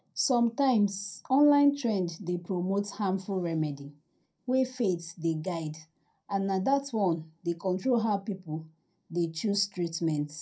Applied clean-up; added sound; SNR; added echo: none; none; none; reverberation time 0.2 s.